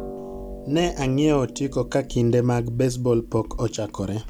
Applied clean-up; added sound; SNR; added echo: none; Harp; 13 dB; none.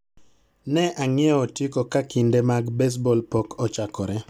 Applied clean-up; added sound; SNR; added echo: none; none; none; none.